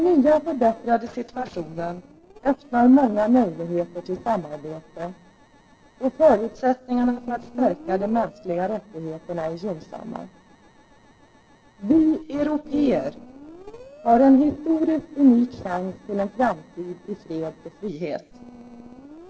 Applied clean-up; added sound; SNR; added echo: neural separator model SepFormer DNS4.